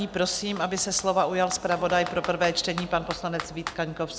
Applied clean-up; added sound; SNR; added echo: none; Computer keyboard; 14 dB; none.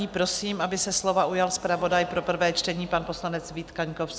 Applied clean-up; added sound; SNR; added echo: none; none; none; none.